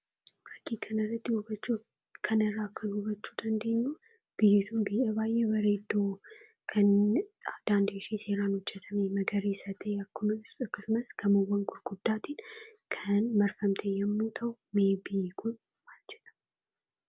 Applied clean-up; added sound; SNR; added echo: none; none; none; none.